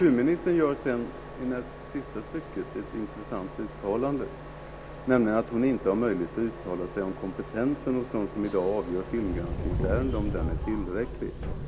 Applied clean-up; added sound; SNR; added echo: none; Subway, metro, underground; 8 dB; none.